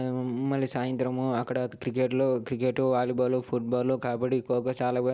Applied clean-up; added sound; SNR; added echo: none; none; none; none.